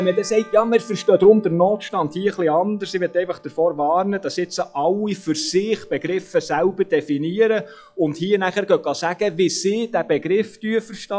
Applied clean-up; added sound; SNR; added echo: classical method log-MMSE.